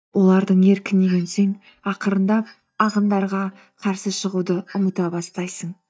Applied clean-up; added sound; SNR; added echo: neural mask model DeepFilterNet 3.